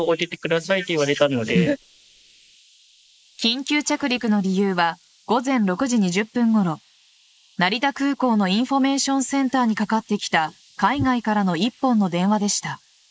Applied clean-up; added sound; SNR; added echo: neural mask model Resemble Enhance denoiser.